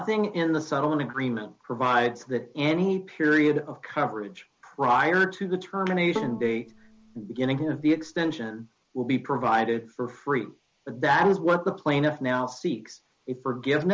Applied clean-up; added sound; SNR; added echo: none; Bowed string instrument; 13 dB; none.